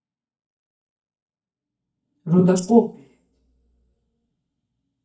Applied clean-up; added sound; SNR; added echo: neural mask model DeepFilterNet 3.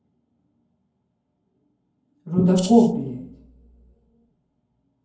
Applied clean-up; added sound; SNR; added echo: none; Rattle (instrument); 11 dB; reverberation time 0.9 s.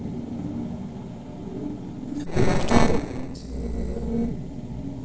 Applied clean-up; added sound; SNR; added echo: neural separator model SepFormer DNS4.